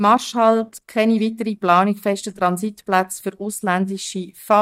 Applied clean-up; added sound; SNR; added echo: neural mask model DeepFilterNet 3.